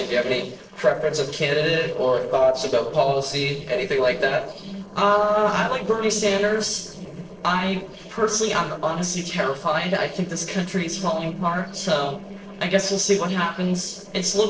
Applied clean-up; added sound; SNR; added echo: neural separator model SepFormer DNS4.